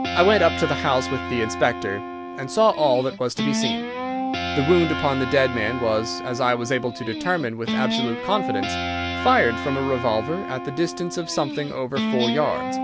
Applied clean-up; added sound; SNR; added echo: none; Guitar; 4 dB; none.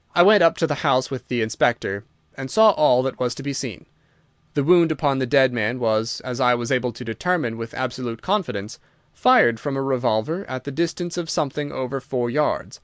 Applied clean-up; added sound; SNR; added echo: none; none; none; none.